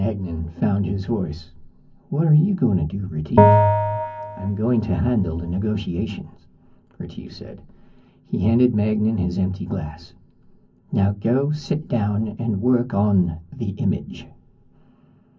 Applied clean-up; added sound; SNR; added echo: none; Bell; -3 dB; reverberation time 0.3 s.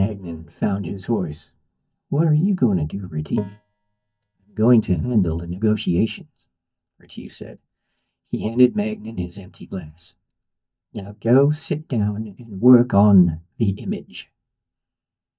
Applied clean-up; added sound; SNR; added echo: neural mask model DeepFilterNet 3.